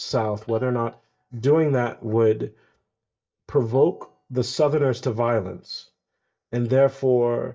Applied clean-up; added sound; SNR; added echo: neural mask model DeepFilterNet 3.